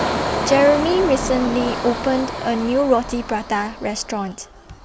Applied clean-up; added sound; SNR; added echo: none; Engine; 5 dB; none.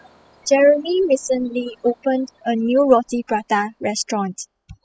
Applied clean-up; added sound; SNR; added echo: classical method spectral subtraction.